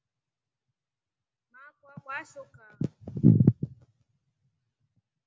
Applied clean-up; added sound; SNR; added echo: none; none; none; none.